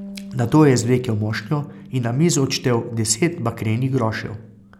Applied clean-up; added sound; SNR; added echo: none; Bass guitar; 19 dB; none.